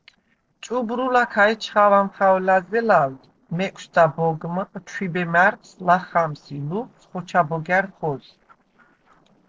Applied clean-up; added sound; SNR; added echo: neural separator model SepFormer DNS4.